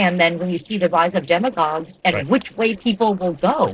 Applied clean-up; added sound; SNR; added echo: neural separator model SepFormer DNS4.